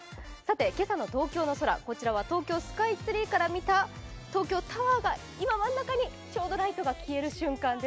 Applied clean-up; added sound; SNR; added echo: none; none; none; none.